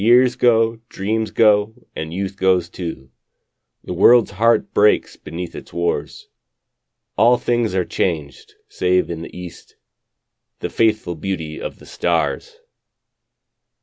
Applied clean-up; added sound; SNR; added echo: none; none; none; none.